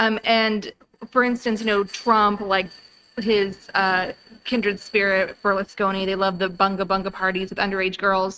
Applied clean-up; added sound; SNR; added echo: neural mask model RNNoise.